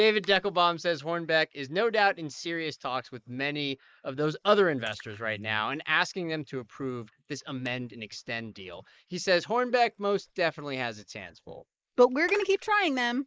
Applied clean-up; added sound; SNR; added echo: neural mask model Resemble Enhance denoiser.